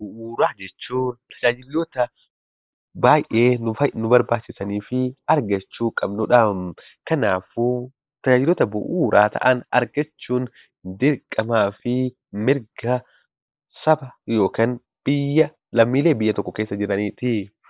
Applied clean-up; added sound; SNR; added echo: neural mask model Resemble Enhance denoiser.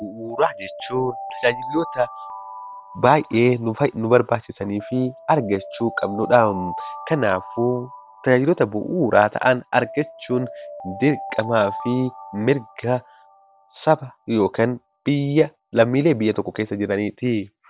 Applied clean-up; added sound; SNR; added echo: none; Alarm; 15 dB; none.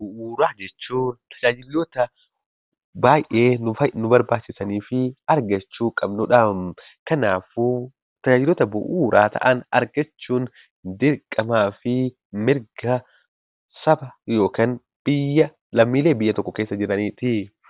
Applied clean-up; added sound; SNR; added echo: none; none; none; none.